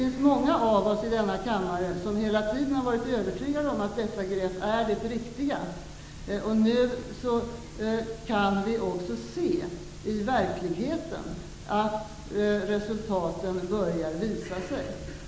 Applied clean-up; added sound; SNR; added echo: none; none; none; none.